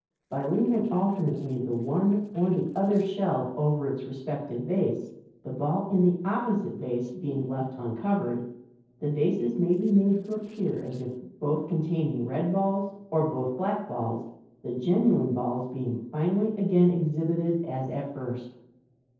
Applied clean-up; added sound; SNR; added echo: neural separator model SepFormer DNS4.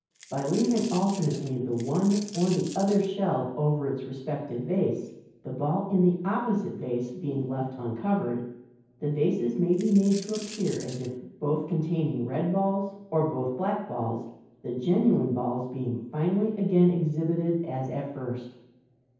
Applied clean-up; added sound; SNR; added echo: none; Coin (dropping); 17 dB; reverberation time 0.9 s.